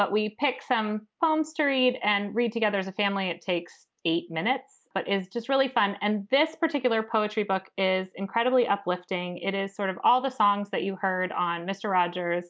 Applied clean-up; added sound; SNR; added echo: none; none; none; none.